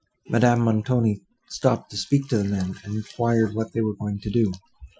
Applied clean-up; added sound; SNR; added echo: classical method Wiener filter.